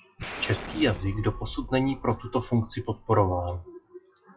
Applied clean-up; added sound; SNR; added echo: classical method log-MMSE.